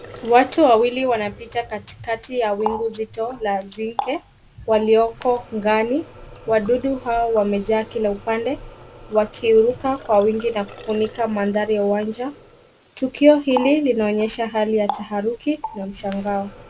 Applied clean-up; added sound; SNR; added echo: none; Water tap, faucet; 16 dB; none.